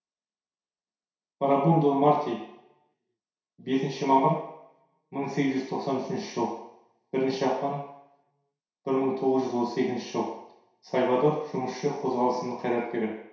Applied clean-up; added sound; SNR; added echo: none; none; none; reverberation time 0.7 s.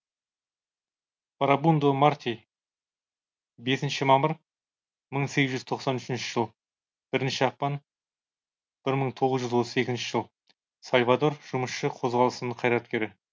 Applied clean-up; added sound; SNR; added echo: none; none; none; none.